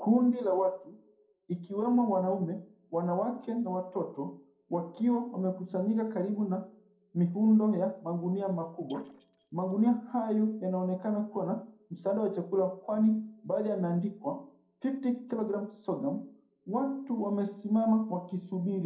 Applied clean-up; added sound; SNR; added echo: neural separator model SepFormer DNS4.